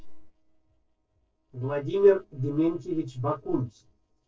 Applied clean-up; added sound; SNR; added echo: neural separator model SepFormer DNS4.